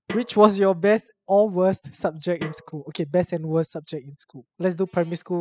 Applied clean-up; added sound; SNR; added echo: classical method spectral subtraction.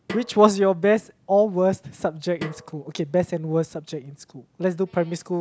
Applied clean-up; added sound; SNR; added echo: none; Snare drum; 18 dB; none.